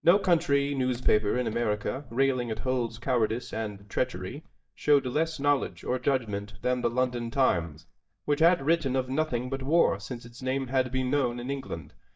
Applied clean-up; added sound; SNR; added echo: neural mask model DeepFilterNet 3.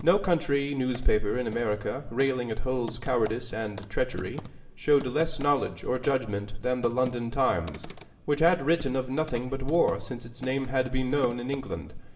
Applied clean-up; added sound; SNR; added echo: none; Computer keyboard; 18 dB; reverberation time 0.8 s.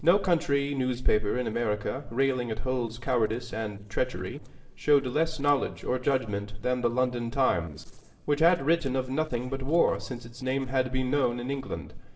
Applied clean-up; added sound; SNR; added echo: neural separator model SepFormer DNS4.